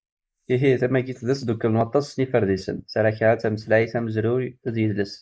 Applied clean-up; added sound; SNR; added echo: neural mask model Resemble Enhance denoiser.